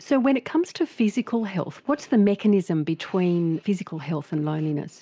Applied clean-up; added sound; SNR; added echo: none; none; none; none.